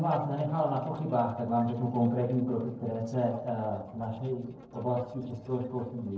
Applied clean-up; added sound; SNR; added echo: neural separator model SepFormer DNS4.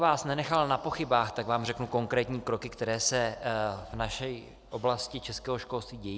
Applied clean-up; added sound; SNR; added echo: none; none; none; none.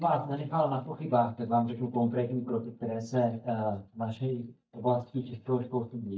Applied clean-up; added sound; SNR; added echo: neural mask model DeepFilterNet 3.